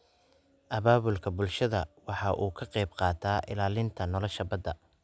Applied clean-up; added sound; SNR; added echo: none; none; none; none.